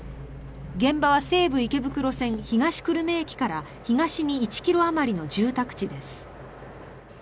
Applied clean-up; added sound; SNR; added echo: none; none; none; none.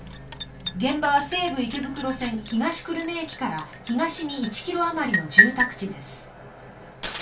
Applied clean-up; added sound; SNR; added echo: none; Liquid; 1 dB; reverberation time 0.2 s.